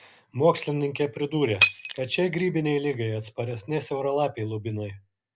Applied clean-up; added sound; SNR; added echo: none; Shatter; 5 dB; none.